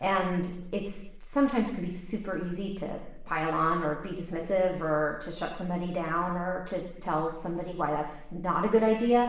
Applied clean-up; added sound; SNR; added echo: none; none; none; reverberation time 0.9 s.